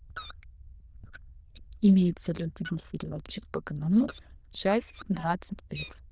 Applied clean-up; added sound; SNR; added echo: neural diffusion model UNIVERSE++.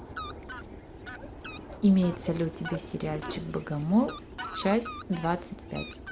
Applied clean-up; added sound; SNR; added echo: none; Fowl; 11 dB; none.